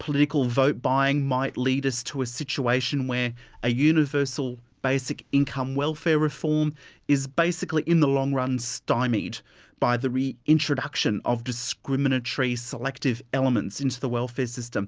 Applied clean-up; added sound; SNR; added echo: none; none; none; none.